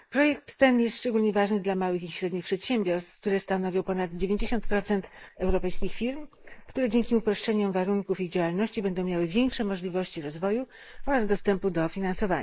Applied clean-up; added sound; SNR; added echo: neural mask model Resemble Enhance denoiser.